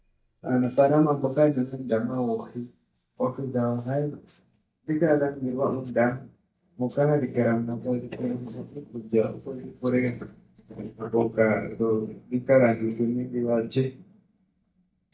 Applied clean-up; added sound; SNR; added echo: neural mask model DeepFilterNet 3.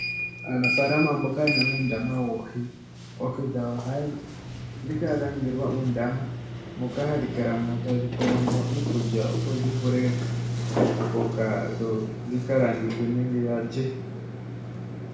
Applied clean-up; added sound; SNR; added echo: none; Sliding door; 3 dB; reverberation time 0.7 s.